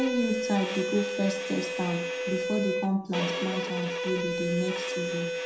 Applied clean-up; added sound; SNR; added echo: none; Bowed string instrument; 1 dB; reverberation time 0.5 s.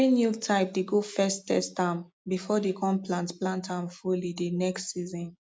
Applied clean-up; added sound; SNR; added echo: none; none; none; none.